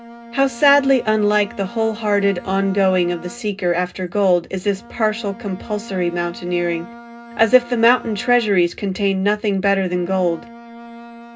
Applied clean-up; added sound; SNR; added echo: none; Bowed string instrument; 19 dB; reverberation time 0.2 s.